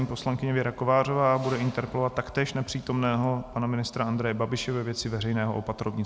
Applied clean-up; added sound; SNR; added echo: none; none; none; none.